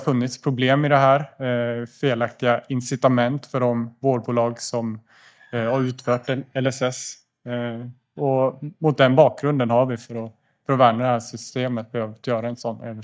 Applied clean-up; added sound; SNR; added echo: neural mask model DeepFilterNet 3.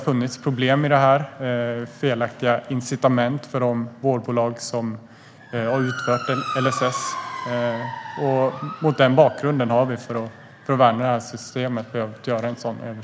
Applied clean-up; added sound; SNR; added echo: none; Motor vehicle (road) / Siren; 14 dB; none.